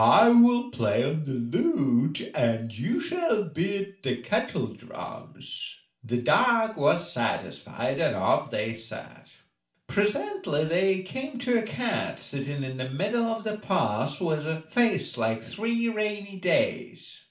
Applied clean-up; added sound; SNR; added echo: none; none; none; reverberation time 0.3 s.